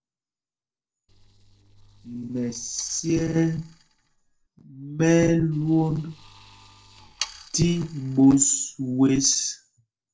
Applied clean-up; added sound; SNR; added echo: neural separator model SepFormer DNS4.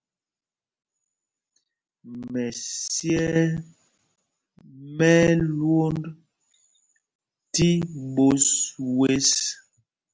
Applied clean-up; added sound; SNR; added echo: none; none; none; none.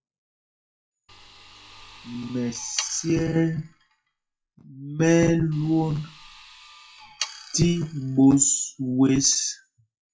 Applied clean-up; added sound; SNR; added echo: classical method WPE with log-MMSE.